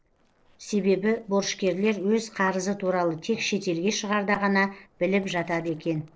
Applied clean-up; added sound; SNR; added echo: neural separator model SepFormer DNS4.